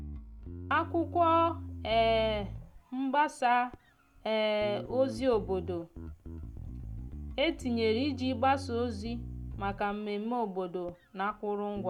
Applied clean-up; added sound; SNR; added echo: none; Bass guitar; 11 dB; none.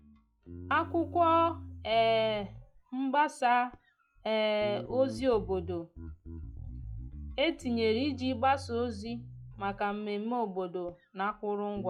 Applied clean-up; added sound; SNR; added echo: classical method log-MMSE.